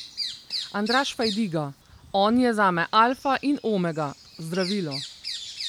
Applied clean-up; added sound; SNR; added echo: none; Bird vocalization, bird call, bird song; 12 dB; none.